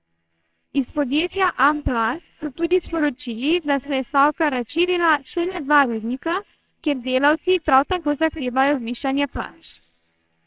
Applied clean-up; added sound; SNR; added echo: neural separator model SepFormer WHAMR!.